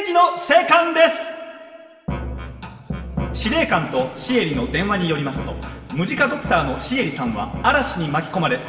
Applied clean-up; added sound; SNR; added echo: none; none; none; reverberation time 2.9 s.